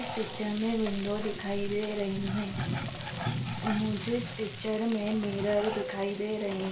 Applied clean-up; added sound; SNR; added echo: none; Frying (food); 7 dB; reverberation time 0.3 s.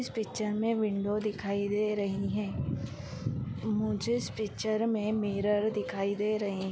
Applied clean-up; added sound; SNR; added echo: none; none; none; none.